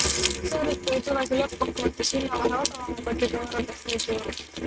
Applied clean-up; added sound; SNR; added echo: neural mask model RNNoise.